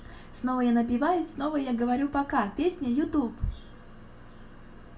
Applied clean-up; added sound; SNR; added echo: none; none; none; reverberation time 0.2 s.